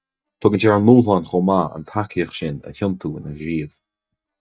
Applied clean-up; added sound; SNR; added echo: neural mask model DeepFilterNet 3.